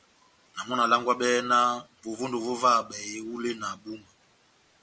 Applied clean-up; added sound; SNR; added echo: none; none; none; none.